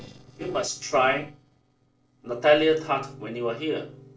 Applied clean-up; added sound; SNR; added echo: neural separator model SepFormer DNS4.